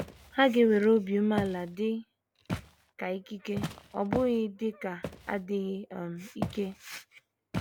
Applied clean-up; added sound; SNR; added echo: none; Walk, footsteps; 11 dB; none.